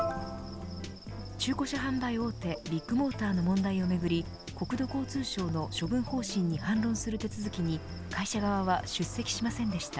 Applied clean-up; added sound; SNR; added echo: none; Electric guitar + Insect; 16 dB; none.